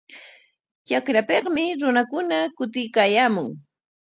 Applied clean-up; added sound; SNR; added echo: none; none; none; none.